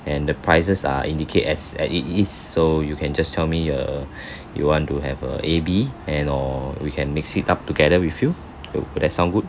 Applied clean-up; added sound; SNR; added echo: none; none; none; none.